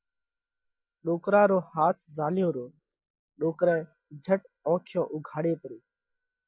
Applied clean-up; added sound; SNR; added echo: neural mask model DeepFilterNet 3.